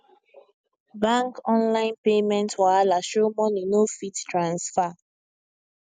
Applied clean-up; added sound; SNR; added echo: none; none; none; none.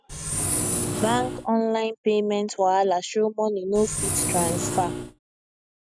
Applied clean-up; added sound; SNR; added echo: none; Engine; 1 dB; none.